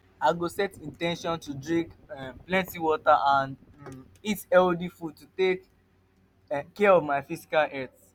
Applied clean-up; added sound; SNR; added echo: none; none; none; none.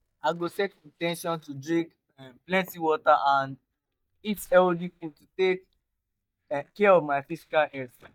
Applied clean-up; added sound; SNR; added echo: neural mask model DeepFilterNet 3.